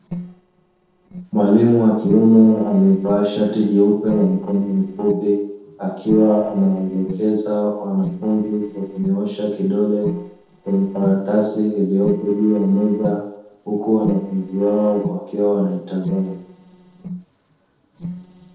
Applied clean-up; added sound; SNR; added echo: neural separator model SepFormer DNS4.